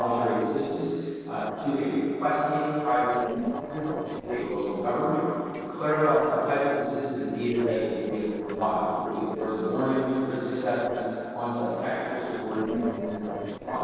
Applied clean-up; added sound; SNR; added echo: neural separator model SepFormer DNS4.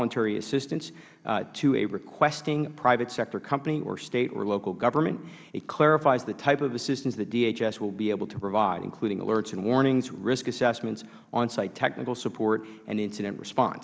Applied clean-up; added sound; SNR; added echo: none; none; none; none.